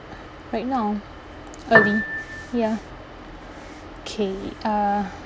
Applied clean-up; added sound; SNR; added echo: none; Piano; -3 dB; none.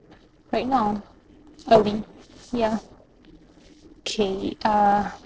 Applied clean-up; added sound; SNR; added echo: neural separator model SepFormer DNS4.